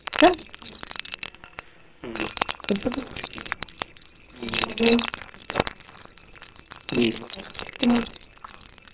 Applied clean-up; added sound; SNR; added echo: neural separator model SepFormer WHAMR!.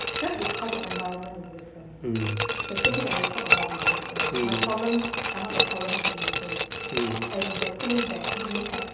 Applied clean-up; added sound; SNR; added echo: none; Glass; -3 dB; reverberation time 0.3 s.